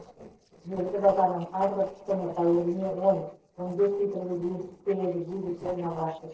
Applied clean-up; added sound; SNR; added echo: neural separator model SepFormer DNS4.